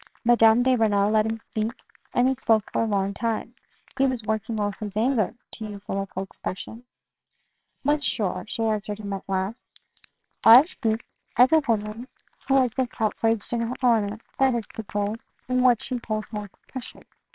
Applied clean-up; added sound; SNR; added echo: neural separator model SepFormer WHAMR!.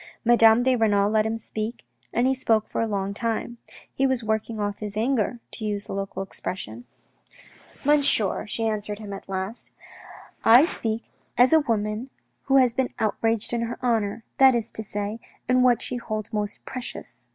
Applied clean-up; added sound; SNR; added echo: none; none; none; none.